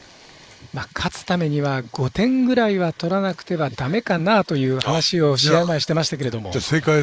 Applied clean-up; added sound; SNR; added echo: neural mask model Resemble Enhance denoiser.